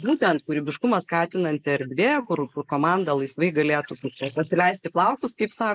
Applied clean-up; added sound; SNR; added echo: neural mask model Resemble Enhance denoiser.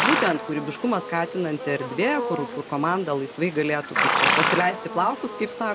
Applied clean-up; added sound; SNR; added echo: none; Livestock, farm animals, working animals; 2 dB; none.